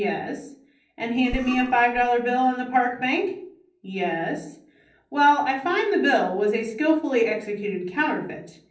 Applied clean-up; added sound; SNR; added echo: neural separator model SepFormer DNS4.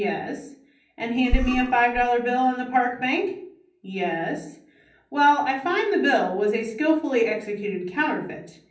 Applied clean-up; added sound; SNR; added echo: none; Burping, eructation; 2 dB; reverberation time 0.6 s.